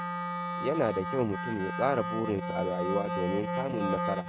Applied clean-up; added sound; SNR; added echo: neural mask model RNNoise.